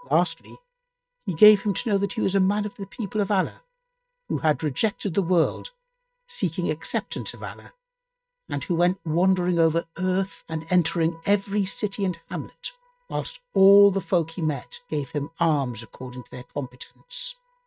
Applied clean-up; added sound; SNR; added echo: neural mask model RNNoise.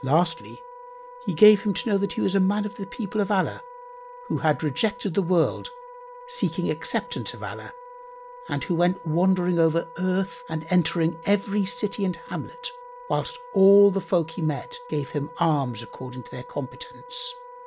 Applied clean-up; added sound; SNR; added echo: none; Wind instrument, woodwind instrument; 17 dB; none.